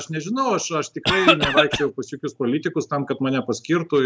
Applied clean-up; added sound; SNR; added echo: none; Cough; -4 dB; none.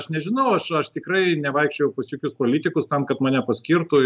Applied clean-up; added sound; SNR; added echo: none; none; none; none.